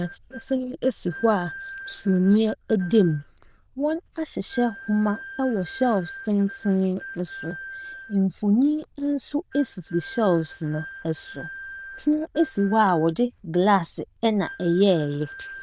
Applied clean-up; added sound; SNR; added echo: neural diffusion model UNIVERSE++.